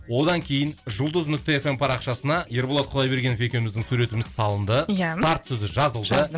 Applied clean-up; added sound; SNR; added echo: none; none; none; none.